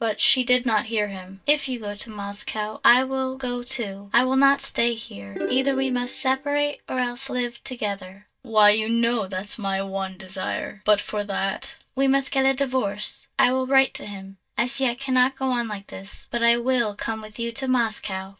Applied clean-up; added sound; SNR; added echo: neural mask model DeepFilterNet 3.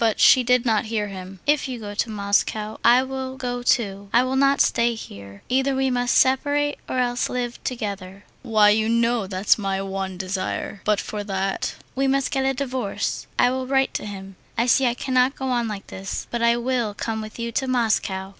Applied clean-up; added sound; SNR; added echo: none; none; none; none.